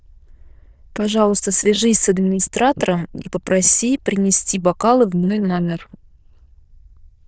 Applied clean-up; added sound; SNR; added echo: neural diffusion model UNIVERSE++.